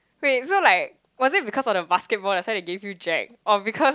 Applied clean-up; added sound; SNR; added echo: none; none; none; none.